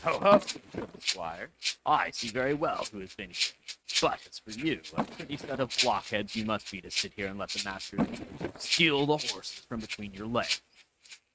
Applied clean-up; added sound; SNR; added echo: neural mask model RNNoise.